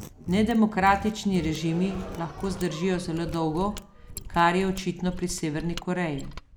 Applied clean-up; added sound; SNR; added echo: none; Mechanisms + Gasp; 13 dB; none.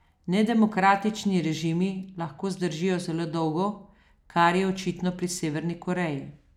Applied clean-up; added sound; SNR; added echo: none; none; none; none.